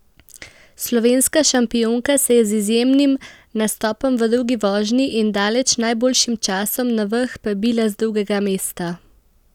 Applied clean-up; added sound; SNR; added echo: none; none; none; none.